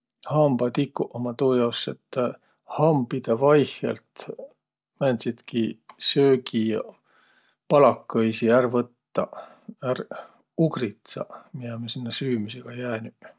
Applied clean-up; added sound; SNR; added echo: none; none; none; none.